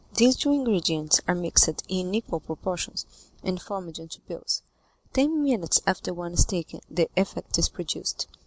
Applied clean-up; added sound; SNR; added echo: none; none; none; none.